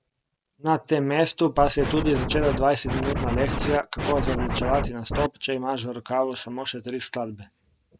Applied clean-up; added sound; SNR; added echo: none; Scratching (performance technique); 2 dB; none.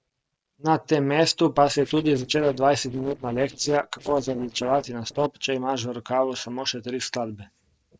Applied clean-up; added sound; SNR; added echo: neural separator model SepFormer DNS4.